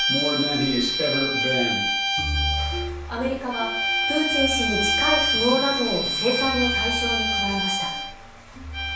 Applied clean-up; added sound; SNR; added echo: none; Bowed string instrument; -1 dB; reverberation time 0.7 s.